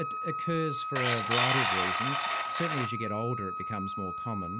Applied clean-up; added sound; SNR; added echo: none; Wind instrument, woodwind instrument + Tools; -3 dB; none.